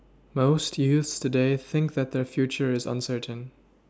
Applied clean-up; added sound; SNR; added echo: none; none; none; none.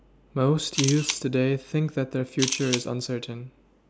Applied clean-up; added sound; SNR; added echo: none; Camera; 6 dB; none.